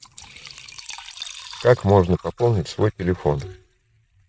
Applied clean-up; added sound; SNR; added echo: neural mask model RNNoise.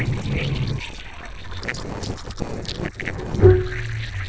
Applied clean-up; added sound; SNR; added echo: neural separator model SepFormer DNS4.